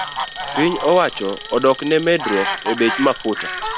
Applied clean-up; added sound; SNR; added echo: none; Alarm + Fowl; 7 dB; none.